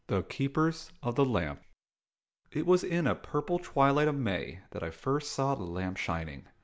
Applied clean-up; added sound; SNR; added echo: none; none; none; none.